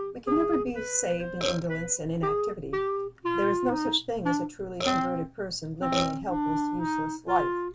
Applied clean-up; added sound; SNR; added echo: none; Burping, eructation + Wind instrument, woodwind instrument; -1 dB; none.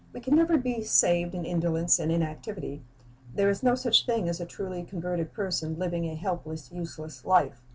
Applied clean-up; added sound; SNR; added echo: none; none; none; none.